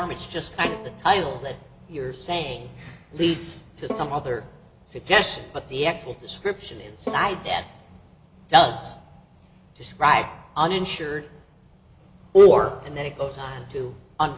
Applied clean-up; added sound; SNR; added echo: none; Bowed string instrument; 15 dB; none.